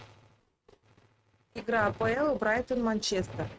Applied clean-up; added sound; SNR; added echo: neural mask model RNNoise.